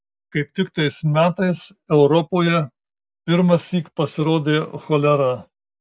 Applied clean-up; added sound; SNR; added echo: none; none; none; none.